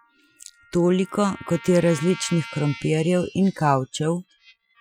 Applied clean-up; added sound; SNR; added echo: classical method Wiener filter.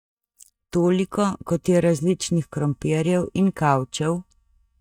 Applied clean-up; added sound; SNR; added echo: neural mask model DeepFilterNet 3.